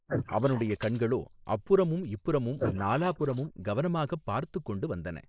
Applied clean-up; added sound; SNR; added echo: neural mask model Resemble Enhance denoiser.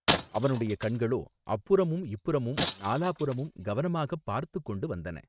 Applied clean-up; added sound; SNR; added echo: neural mask model RNNoise.